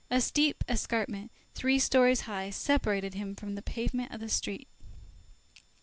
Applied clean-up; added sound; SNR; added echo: none; none; none; none.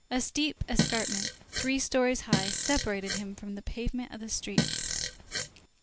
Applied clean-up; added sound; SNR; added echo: none; Fart; 0 dB; none.